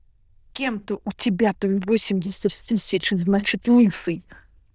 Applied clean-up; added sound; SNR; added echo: neural diffusion model UNIVERSE++.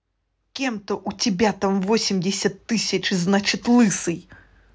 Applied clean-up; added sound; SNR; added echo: none; none; none; none.